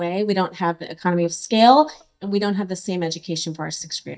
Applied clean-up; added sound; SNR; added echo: neural mask model DeepFilterNet 3.